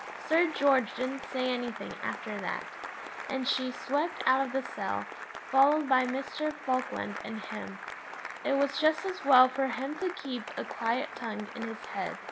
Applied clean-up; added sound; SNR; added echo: none; Applause / Cheering; 11 dB; none.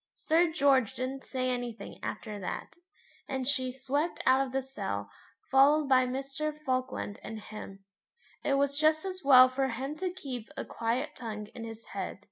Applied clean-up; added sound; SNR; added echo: none; none; none; none.